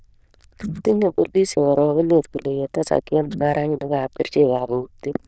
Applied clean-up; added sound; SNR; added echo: neural diffusion model UNIVERSE++.